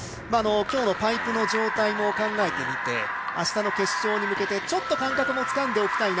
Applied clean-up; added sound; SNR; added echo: none; Drip + Fart; 16 dB; none.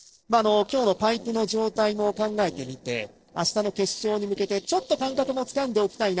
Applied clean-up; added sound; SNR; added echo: neural separator model SepFormer DNS4.